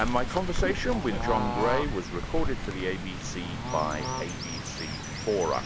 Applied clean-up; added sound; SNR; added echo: none; Bird / Fowl; 1 dB; none.